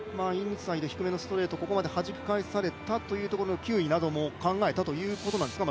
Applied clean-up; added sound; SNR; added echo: none; Telephone + Bowed string instrument; 16 dB; none.